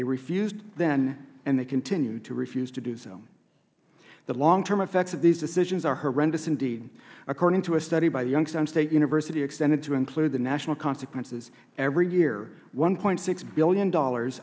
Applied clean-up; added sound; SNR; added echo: none; none; none; none.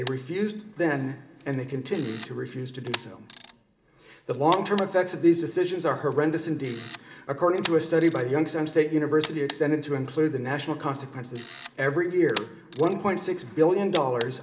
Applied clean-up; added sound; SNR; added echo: none; Camera; 14 dB; reverberation time 1.6 s.